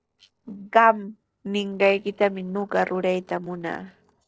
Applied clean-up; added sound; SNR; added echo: neural separator model SepFormer DNS4.